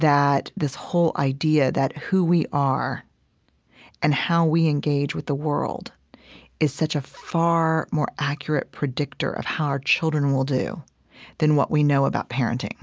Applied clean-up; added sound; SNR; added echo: none; none; none; none.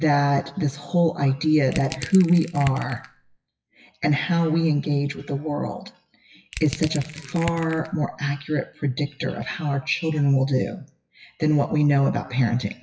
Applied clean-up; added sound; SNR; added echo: classical method WPE with log-MMSE.